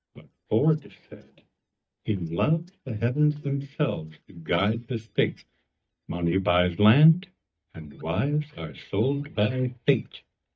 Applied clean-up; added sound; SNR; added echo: neural mask model DeepFilterNet 3.